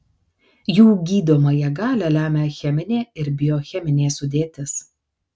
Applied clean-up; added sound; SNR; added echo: none; none; none; none.